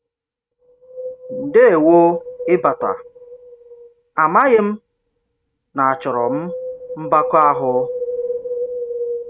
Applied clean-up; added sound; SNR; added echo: neural mask model RNNoise.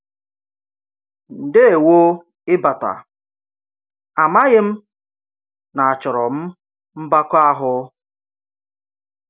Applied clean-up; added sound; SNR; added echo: none; none; none; none.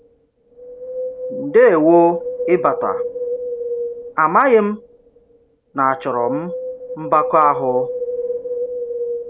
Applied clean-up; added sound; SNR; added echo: none; Wind; 7 dB; none.